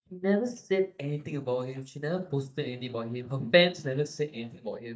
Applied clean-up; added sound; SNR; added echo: neural mask model DeepFilterNet 3.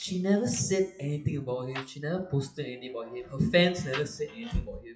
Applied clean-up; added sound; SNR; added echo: classical method WPE with log-MMSE.